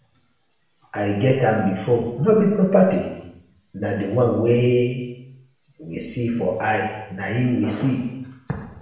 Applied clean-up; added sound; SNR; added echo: none; none; none; reverberation time 0.9 s.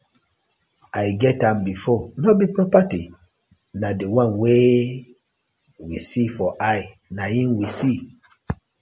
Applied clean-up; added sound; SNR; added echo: none; none; none; none.